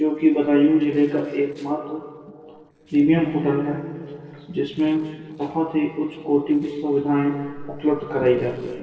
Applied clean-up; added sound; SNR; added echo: neural separator model SepFormer DNS4.